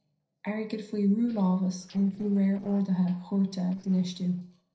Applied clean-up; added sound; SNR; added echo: neural separator model SepFormer DNS4.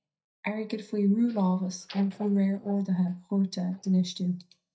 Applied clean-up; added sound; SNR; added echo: neural mask model DeepFilterNet 3.